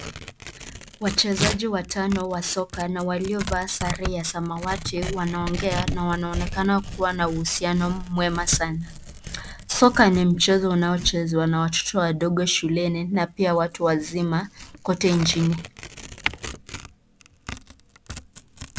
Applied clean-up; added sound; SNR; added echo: none; Tearing + Tearing; 10 dB; none.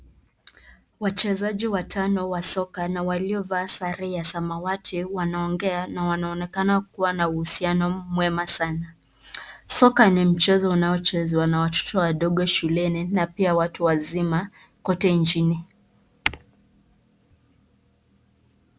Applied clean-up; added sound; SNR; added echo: none; none; none; none.